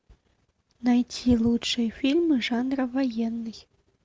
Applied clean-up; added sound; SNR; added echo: none; none; none; none.